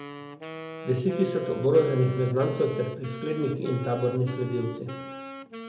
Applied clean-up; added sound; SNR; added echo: none; Wind instrument, woodwind instrument; 11 dB; reverberation time 0.7 s.